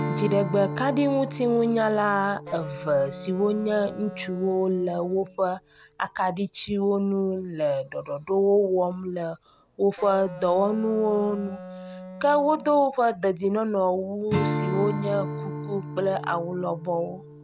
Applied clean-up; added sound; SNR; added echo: none; Strum + Wind instrument, woodwind instrument; 10 dB; none.